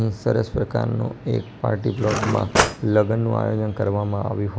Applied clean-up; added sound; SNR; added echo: none; Cutlery, silverware / Drawer open or close; 1 dB; none.